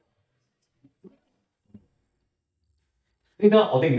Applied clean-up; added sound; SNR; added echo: neural mask model DeepFilterNet 3.